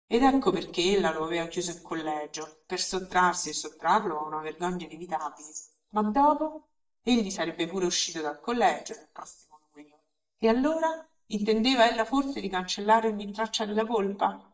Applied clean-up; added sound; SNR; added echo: neural mask model DeepFilterNet 3.